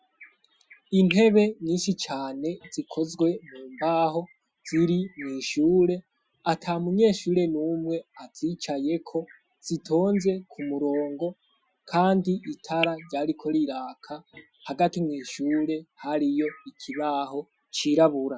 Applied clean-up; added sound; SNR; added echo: classical method Wiener filter.